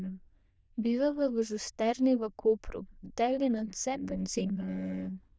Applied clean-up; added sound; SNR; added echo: neural diffusion model UNIVERSE++.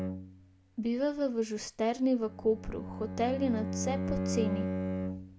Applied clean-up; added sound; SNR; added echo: none; Bowed string instrument; 4 dB; none.